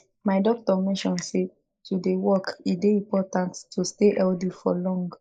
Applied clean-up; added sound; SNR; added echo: neural mask model Resemble Enhance denoiser.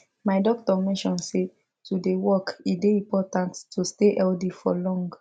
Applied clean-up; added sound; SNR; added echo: none; none; none; none.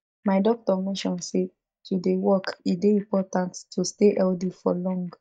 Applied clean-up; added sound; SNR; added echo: neural mask model DeepFilterNet 3.